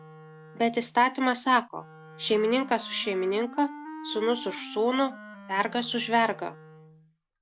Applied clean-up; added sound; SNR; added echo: none; Wind instrument, woodwind instrument; 17 dB; none.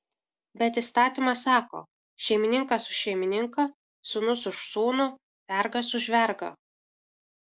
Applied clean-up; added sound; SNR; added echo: none; none; none; none.